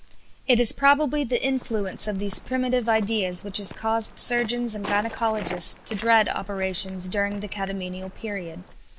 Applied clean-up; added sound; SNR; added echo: none; Walk, footsteps; 17 dB; none.